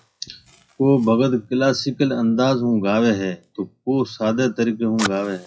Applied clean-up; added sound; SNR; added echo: classical method WPE with log-MMSE.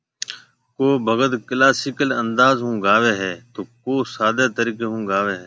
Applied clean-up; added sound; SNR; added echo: none; none; none; none.